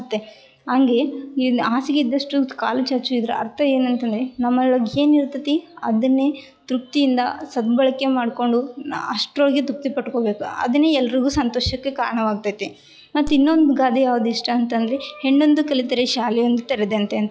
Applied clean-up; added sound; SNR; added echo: classical method log-MMSE.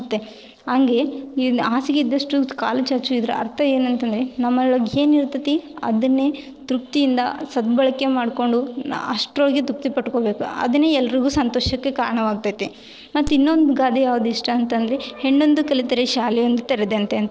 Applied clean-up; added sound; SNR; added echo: neural separator model SepFormer DNS4.